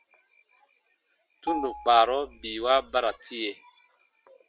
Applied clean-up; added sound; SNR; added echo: none; Marimba, xylophone; 9 dB; none.